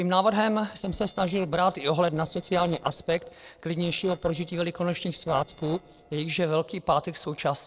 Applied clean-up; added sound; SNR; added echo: neural separator model SepFormer DNS4.